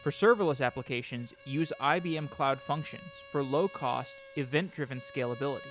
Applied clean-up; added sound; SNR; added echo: none; Bowed string instrument; 20 dB; none.